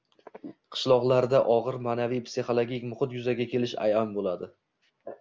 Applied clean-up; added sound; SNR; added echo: none; none; none; none.